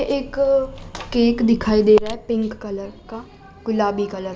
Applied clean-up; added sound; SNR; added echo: none; none; none; none.